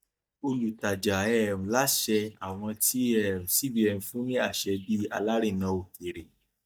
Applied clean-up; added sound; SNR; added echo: neural mask model DeepFilterNet 3.